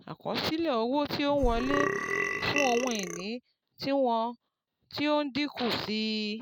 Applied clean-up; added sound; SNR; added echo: none; Burping, eructation; 1 dB; none.